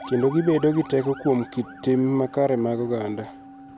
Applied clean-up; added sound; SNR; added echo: none; Motor vehicle (road) / Siren + Musical instrument; 17 dB; none.